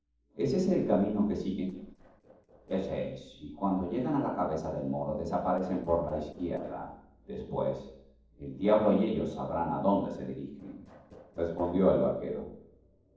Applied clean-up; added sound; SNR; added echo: neural separator model SepFormer DNS4.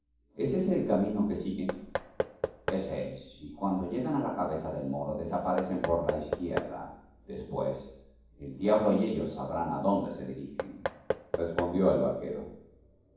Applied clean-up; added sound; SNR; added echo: none; Knock / Wood; 7 dB; reverberation time 1.2 s.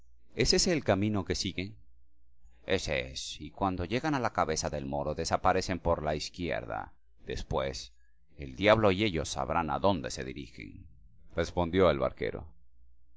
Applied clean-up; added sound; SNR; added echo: none; none; none; none.